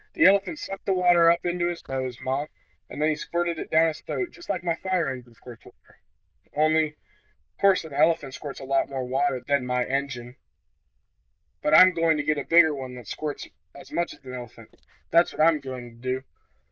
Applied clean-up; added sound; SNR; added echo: neural diffusion model UNIVERSE++.